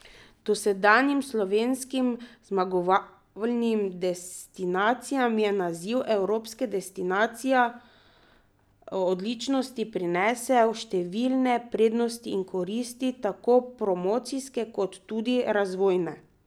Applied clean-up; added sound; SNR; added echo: none; none; none; none.